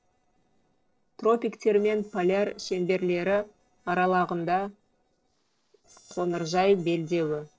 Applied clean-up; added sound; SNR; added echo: neural separator model SepFormer DNS4.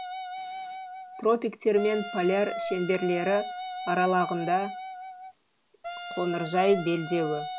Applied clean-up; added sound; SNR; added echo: none; Wind instrument, woodwind instrument; 9 dB; none.